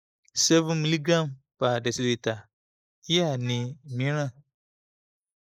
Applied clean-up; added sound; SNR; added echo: neural mask model Resemble Enhance denoiser.